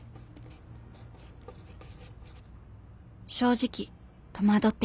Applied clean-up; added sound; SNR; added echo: none; none; none; none.